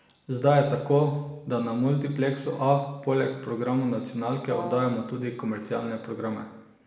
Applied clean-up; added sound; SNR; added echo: none; Brass instrument; 12 dB; reverberation time 0.9 s.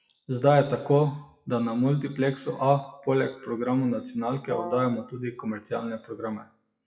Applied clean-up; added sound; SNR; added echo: classical method WPE with log-MMSE.